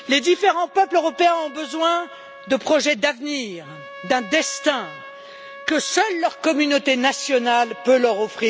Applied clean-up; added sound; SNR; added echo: none; Trumpet; 19 dB; none.